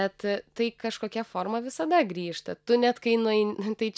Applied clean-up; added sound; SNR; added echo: none; none; none; none.